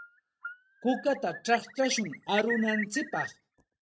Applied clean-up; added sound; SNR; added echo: neural mask model RNNoise.